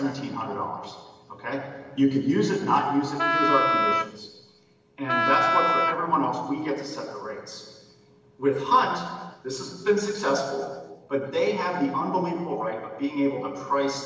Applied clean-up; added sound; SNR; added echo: none; Wind instrument, woodwind instrument; -3 dB; reverberation time 1.2 s.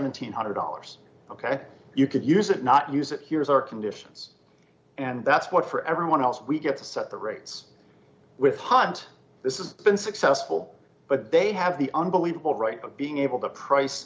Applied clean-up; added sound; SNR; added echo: none; none; none; none.